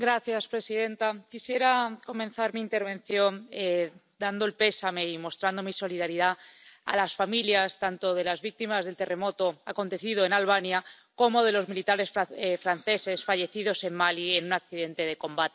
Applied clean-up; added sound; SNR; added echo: none; none; none; none.